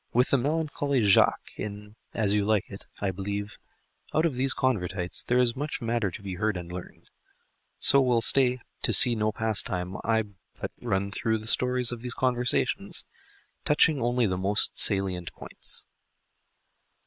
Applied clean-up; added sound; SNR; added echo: neural separator model SepFormer WHAM!.